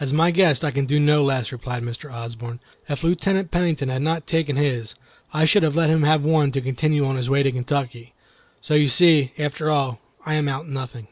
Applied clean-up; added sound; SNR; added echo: none; none; none; none.